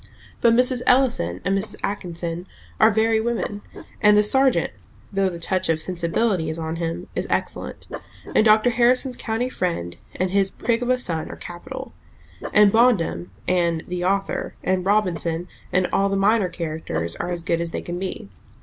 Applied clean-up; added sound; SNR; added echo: none; Dog; 19 dB; none.